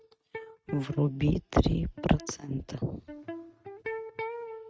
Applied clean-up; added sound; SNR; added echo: neural mask model RNNoise.